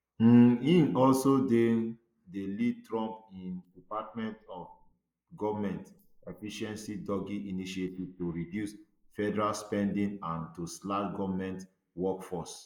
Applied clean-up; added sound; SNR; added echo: neural mask model Resemble Enhance denoiser.